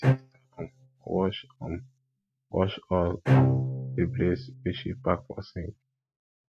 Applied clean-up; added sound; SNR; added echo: neural mask model RNNoise.